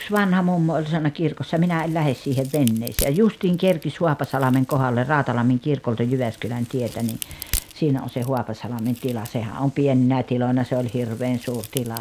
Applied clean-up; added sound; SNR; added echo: none; Crack; 16 dB; none.